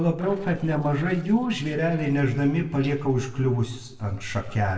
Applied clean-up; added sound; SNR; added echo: neural separator model SepFormer DNS4.